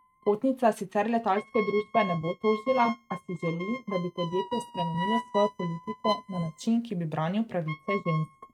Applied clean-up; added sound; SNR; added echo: neural mask model RNNoise.